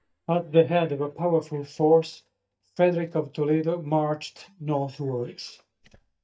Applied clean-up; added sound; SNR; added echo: neural mask model DeepFilterNet 3.